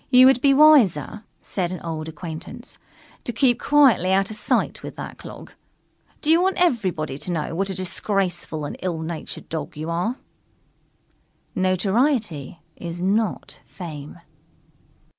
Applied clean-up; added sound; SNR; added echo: none; none; none; none.